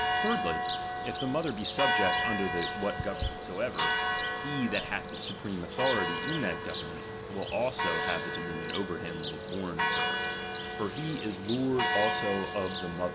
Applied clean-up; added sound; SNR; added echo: none; Church bell; -1 dB; none.